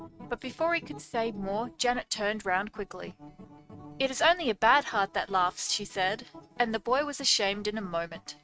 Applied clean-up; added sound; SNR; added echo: neural mask model RNNoise.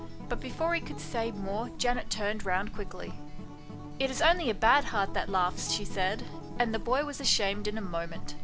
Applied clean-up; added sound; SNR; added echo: none; Acoustic guitar; 13 dB; none.